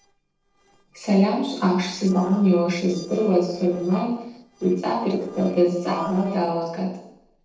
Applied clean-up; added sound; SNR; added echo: neural separator model SepFormer DNS4.